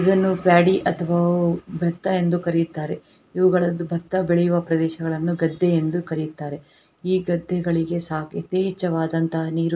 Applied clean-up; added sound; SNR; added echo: none; none; none; none.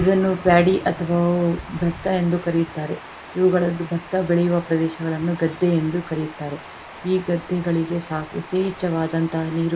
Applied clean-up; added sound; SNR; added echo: none; Water; 16 dB; none.